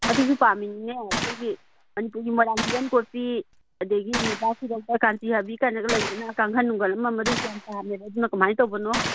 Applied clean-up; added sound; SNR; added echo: none; Gunshot, gunfire; 8 dB; none.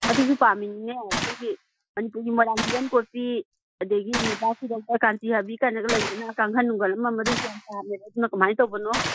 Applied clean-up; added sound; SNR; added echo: classical method Wiener filter.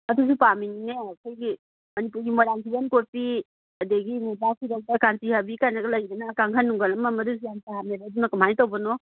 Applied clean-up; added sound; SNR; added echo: none; none; none; none.